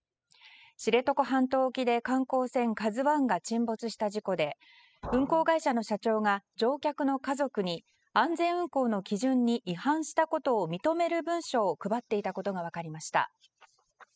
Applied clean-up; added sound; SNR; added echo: classical method spectral subtraction.